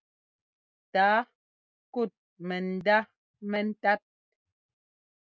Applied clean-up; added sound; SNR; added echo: none; none; none; none.